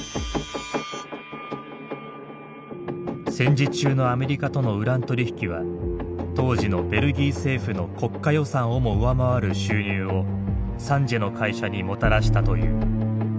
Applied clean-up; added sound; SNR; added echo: none; none; none; none.